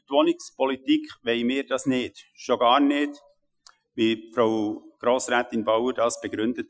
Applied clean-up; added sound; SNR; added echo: classical method Wiener filter.